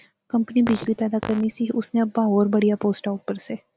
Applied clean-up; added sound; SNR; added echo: none; Fart; 11 dB; none.